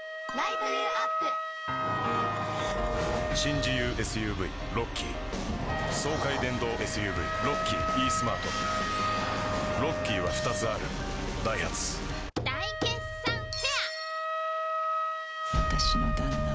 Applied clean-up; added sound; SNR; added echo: none; Wind instrument, woodwind instrument; 2 dB; none.